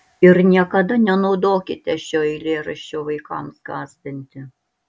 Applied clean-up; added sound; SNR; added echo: none; none; none; none.